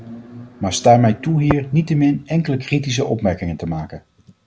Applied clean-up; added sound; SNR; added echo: none; Tap; 15 dB; none.